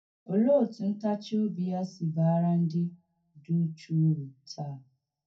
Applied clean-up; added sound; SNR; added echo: none; none; none; reverberation time 0.3 s.